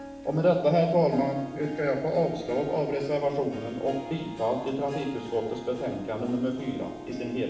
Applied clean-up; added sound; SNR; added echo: none; Harp; 14 dB; reverberation time 0.9 s.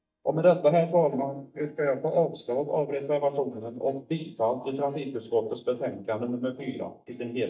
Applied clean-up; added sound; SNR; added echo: neural mask model DeepFilterNet 3.